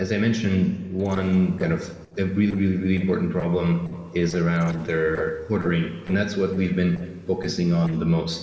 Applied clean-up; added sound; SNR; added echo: neural separator model SepFormer DNS4.